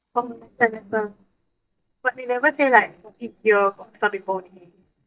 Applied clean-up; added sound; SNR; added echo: neural mask model DeepFilterNet 3.